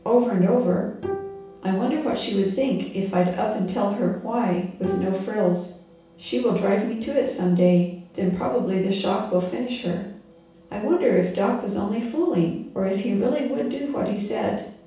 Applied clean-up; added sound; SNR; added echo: none; Bowed string instrument; 14 dB; reverberation time 0.7 s.